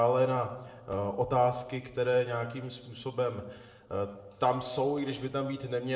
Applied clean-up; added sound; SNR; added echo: neural separator model SepFormer DNS4.